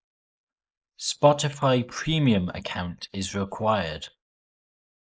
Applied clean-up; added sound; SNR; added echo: neural mask model Resemble Enhance denoiser.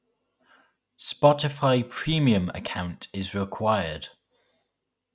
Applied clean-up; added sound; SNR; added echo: none; none; none; none.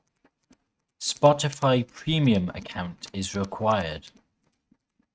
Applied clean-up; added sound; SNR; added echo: neural mask model RNNoise.